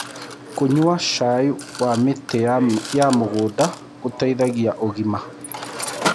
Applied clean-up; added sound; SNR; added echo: none; Mechanisms; 10 dB; none.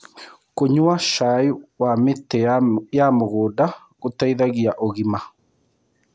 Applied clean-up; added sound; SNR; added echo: none; none; none; none.